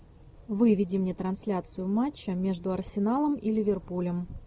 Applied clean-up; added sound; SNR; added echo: none; none; none; none.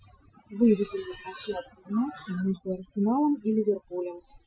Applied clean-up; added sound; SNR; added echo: classical method Wiener filter.